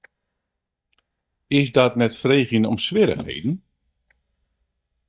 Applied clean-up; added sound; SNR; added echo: neural mask model DeepFilterNet 3.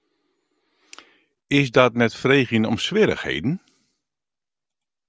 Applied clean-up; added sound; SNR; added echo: none; none; none; none.